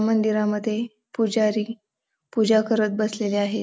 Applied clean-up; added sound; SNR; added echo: none; none; none; none.